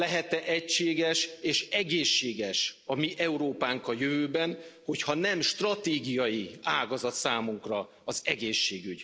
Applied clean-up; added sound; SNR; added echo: none; none; none; none.